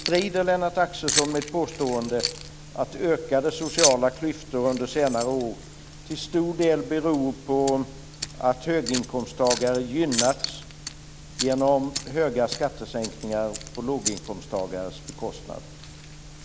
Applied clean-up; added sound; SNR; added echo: none; Keys jangling; 9 dB; none.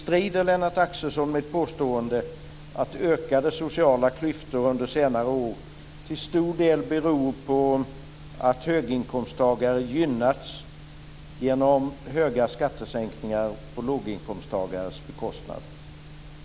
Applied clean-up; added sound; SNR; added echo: none; none; none; none.